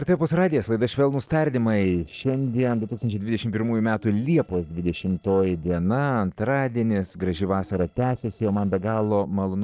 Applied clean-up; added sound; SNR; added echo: neural separator model SepFormer DNS4.